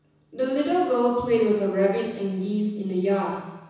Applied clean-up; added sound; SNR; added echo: none; none; none; reverberation time 1.1 s.